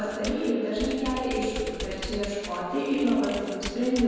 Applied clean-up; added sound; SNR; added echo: none; Computer keyboard; 11 dB; reverberation time 1.9 s.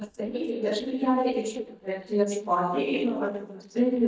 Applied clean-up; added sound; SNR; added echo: neural mask model DeepFilterNet 3.